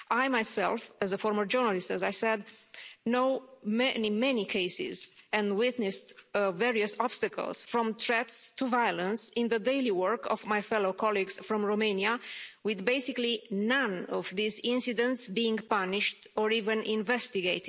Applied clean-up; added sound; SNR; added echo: none; none; none; none.